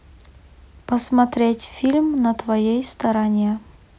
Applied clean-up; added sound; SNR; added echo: none; none; none; none.